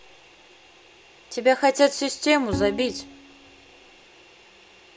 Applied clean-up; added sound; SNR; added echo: none; Bowed string instrument; 9 dB; none.